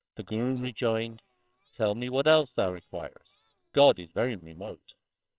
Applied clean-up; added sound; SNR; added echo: neural separator model SepFormer WHAMR!.